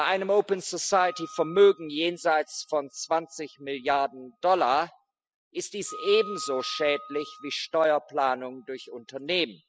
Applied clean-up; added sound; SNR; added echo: classical method spectral subtraction.